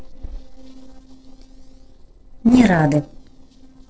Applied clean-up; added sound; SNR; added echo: neural separator model SepFormer DNS4.